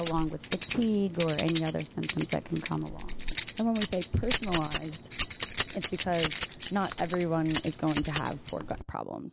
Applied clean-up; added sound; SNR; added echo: none; Keys jangling; 1 dB; none.